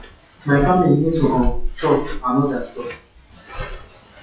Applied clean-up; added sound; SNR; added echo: classical method WPE with log-MMSE.